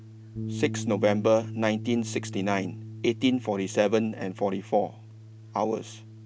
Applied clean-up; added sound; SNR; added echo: none; Bass guitar; 10 dB; none.